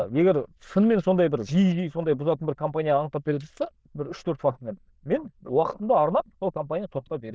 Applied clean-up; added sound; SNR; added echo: neural diffusion model UNIVERSE++.